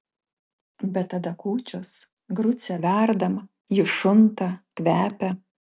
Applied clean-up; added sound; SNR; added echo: none; none; none; none.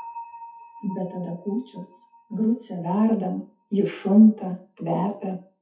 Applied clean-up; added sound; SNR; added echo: classical method WPE with log-MMSE.